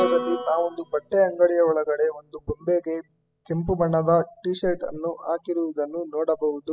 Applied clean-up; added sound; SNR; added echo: classical method spectral subtraction.